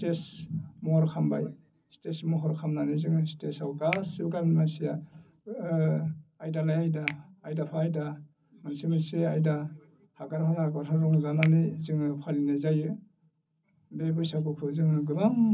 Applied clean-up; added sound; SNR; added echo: none; Finger snapping; 16 dB; reverberation time 0.4 s.